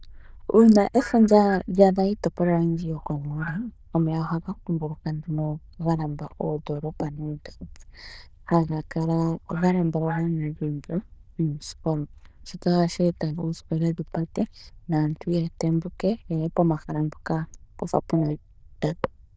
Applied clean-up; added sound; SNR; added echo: neural diffusion model UNIVERSE++.